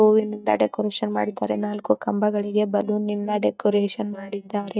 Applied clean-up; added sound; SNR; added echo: neural mask model DeepFilterNet 3.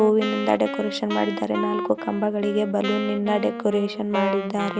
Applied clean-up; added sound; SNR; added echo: none; Wind instrument, woodwind instrument; 7 dB; none.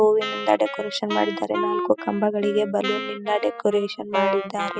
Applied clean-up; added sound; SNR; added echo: classical method spectral subtraction.